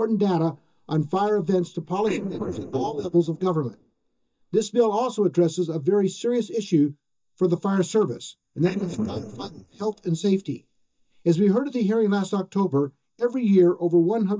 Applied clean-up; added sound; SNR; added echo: neural mask model DeepFilterNet 3.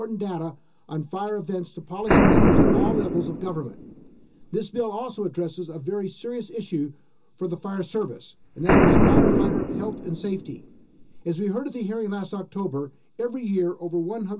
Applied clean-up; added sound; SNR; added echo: none; Boom; -4 dB; reverberation time 0.2 s.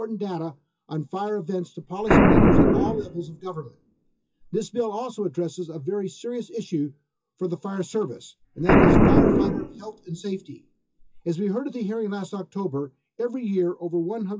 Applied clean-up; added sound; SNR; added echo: classical method WPE with log-MMSE.